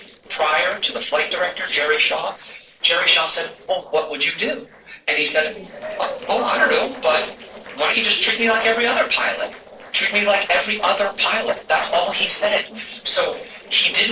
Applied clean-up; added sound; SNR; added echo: neural separator model SepFormer DNS4.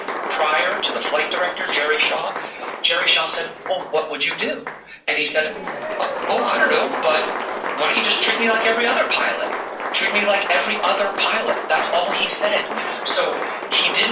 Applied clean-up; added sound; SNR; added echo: none; Applause; 5 dB; reverberation time 0.3 s.